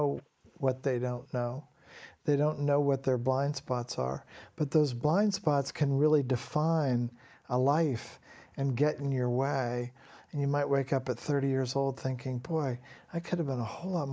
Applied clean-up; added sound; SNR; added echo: neural mask model Resemble Enhance denoiser.